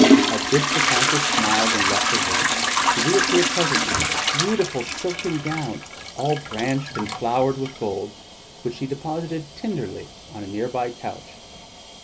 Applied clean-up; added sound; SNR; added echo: none; Trickle, dribble / Toilet flush / Hiss; -3 dB; none.